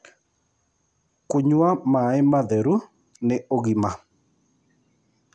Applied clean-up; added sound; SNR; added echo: none; none; none; none.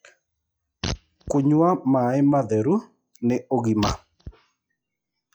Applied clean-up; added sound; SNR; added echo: classical method log-MMSE.